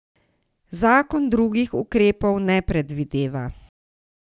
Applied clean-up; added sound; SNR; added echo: none; none; none; none.